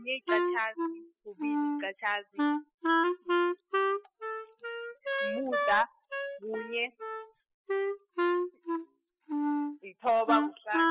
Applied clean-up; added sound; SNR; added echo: classical method spectral subtraction.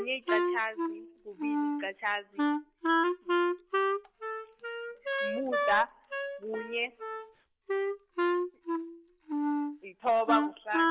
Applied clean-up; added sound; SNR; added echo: none; Wind instrument, woodwind instrument; -4 dB; none.